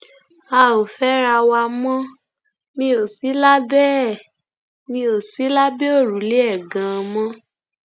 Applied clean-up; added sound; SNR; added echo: none; none; none; none.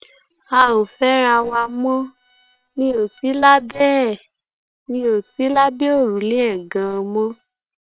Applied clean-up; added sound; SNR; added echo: neural separator model SepFormer WHAM!.